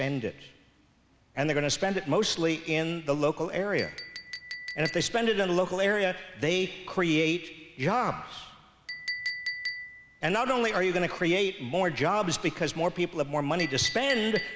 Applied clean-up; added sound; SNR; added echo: none; Chink, clink; 14 dB; none.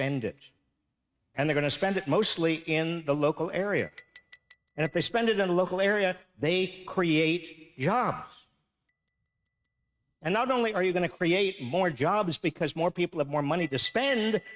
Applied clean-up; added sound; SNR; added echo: neural mask model RNNoise.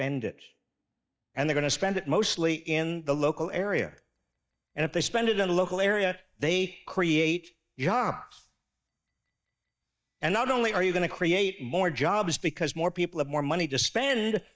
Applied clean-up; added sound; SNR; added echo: neural mask model DeepFilterNet 3.